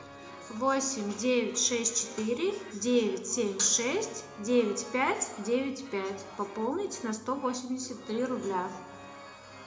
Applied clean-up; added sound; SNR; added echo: none; Organ; 19 dB; reverberation time 0.6 s.